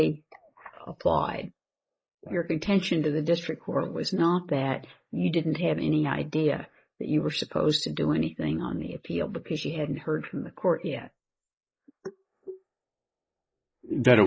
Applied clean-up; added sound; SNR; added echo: neural mask model Resemble Enhance denoiser.